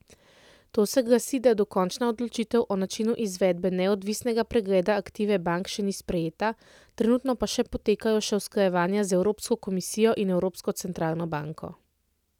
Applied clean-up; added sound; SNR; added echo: none; none; none; none.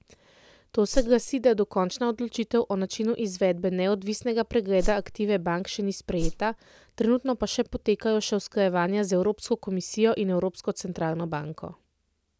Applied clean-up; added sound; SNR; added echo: none; Whoosh, swoosh, swish; 2 dB; none.